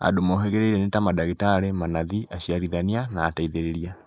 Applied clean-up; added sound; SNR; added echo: neural mask model Resemble Enhance denoiser.